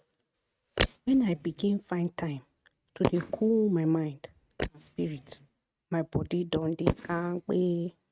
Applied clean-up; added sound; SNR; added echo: neural mask model RNNoise.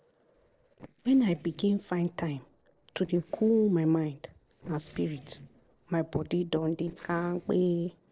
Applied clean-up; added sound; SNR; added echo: neural separator model SepFormer DNS4.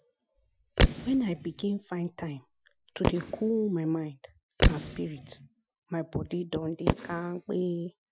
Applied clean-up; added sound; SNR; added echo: classical method Wiener filter.